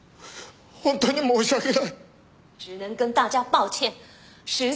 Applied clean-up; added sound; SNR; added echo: none; none; none; none.